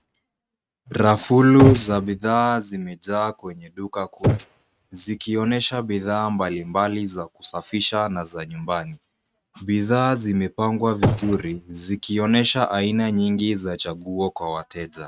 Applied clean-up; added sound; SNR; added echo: neural mask model RNNoise.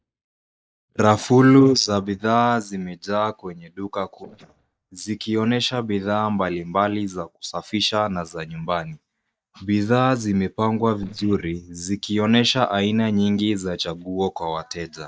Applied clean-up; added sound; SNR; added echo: neural mask model DeepFilterNet 3.